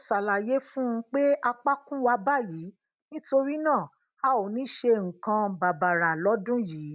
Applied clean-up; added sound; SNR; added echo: none; none; none; none.